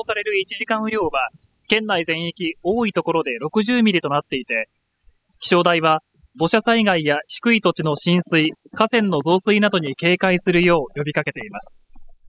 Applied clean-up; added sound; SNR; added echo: classical method spectral subtraction.